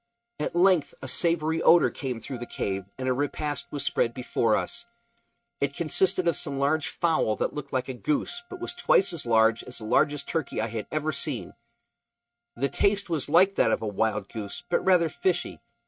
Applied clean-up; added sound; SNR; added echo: neural mask model RNNoise.